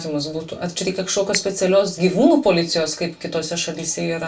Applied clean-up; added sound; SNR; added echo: none; Finger snapping; 20 dB; reverberation time 0.2 s.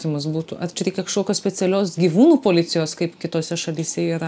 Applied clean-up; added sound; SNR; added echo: none; none; none; none.